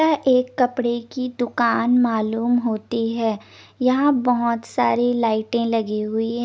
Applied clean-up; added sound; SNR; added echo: none; none; none; none.